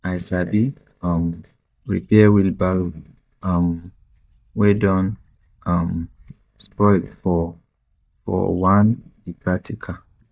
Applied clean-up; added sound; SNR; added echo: neural mask model DeepFilterNet 3.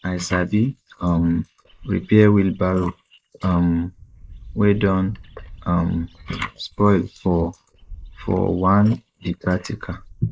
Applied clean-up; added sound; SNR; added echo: neural mask model Resemble Enhance denoiser.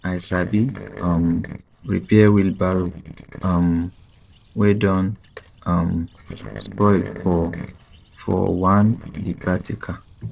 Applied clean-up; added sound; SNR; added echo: neural separator model SepFormer DNS4.